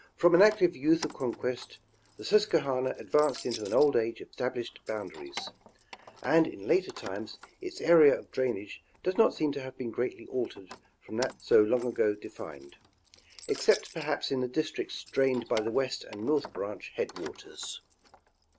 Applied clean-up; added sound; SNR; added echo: none; Keys jangling; 20 dB; none.